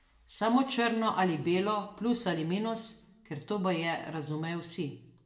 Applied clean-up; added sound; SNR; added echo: none; none; none; reverberation time 0.5 s.